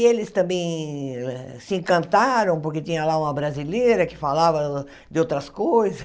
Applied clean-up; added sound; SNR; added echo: none; none; none; none.